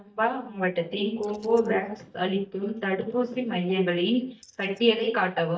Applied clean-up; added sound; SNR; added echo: neural mask model DeepFilterNet 3.